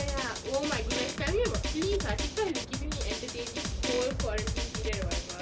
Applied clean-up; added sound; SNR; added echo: none; Drum; 0 dB; none.